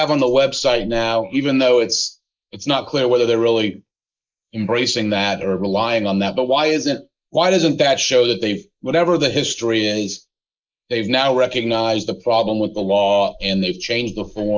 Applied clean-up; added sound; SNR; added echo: neural mask model Resemble Enhance denoiser.